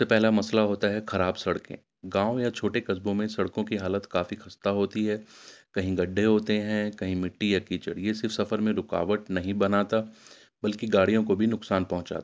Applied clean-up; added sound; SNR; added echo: none; none; none; none.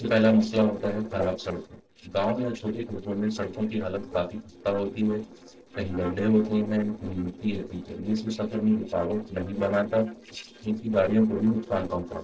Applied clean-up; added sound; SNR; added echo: neural separator model SepFormer DNS4.